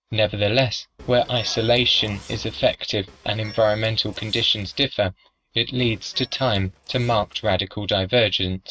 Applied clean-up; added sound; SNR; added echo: neural mask model RNNoise.